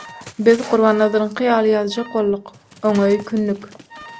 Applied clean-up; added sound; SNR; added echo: none; Dog + Alarm; 20 dB; none.